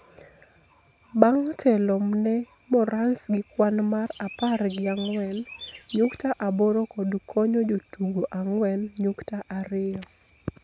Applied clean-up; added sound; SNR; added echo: none; Chirp, tweet; 19 dB; none.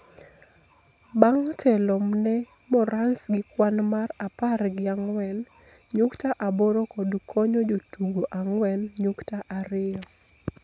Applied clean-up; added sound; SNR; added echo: none; none; none; none.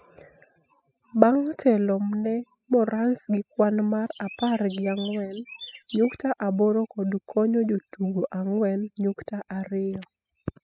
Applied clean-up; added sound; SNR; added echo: classical method spectral subtraction.